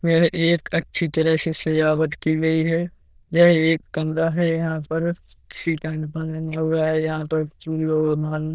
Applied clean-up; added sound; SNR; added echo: neural diffusion model UNIVERSE++.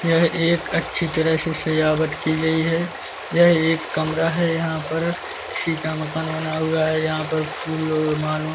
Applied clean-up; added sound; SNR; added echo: none; Stream; 11 dB; none.